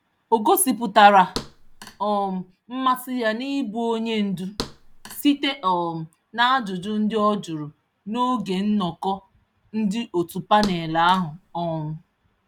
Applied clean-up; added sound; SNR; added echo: none; Thump, thud; 15 dB; none.